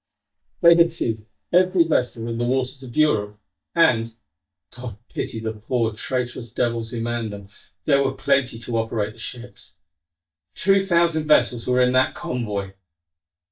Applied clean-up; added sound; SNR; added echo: neural mask model DeepFilterNet 3.